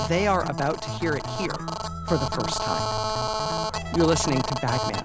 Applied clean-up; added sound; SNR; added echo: none; Telephone; 3 dB; none.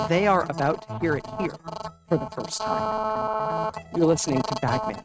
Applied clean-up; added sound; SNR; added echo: neural mask model RNNoise.